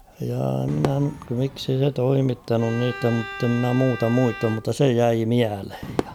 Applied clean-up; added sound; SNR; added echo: none; Bowed string instrument + Crowd / Fireworks; 13 dB; none.